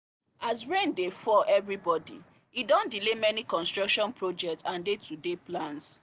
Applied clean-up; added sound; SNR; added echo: none; none; none; none.